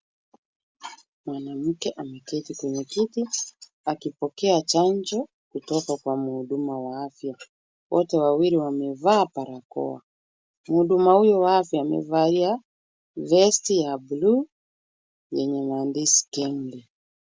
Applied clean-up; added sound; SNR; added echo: none; none; none; none.